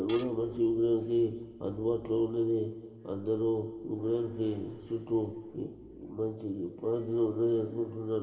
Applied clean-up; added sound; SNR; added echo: none; Tools; 18 dB; reverberation time 2.0 s.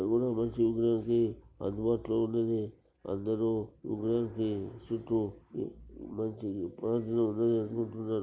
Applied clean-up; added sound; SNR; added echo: none; none; none; none.